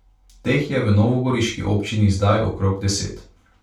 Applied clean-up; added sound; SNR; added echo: none; none; none; reverberation time 0.3 s.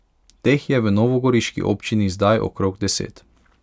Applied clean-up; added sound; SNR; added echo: none; none; none; none.